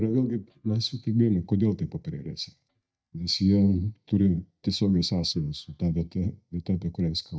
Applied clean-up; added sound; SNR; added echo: neural mask model DeepFilterNet 3.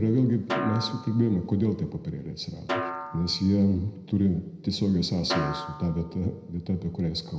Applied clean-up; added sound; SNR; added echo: none; Snare drum; 10 dB; reverberation time 0.7 s.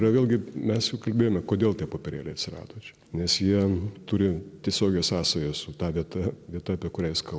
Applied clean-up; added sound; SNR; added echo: none; none; none; none.